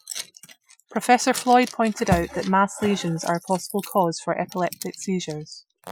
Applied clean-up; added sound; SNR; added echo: classical method Wiener filter.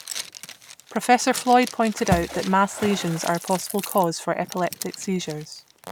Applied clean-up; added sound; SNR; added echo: none; Water / Splash, splatter + Zipper (clothing); 11 dB; none.